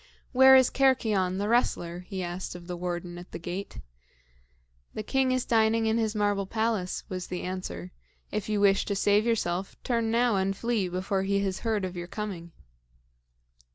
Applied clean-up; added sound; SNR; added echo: none; none; none; none.